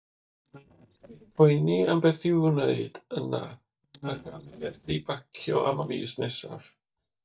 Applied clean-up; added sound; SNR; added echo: neural mask model DeepFilterNet 3.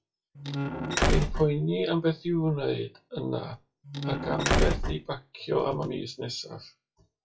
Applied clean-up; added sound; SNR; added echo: classical method WPE with log-MMSE.